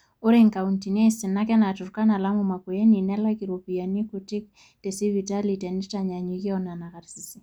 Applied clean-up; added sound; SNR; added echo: none; none; none; none.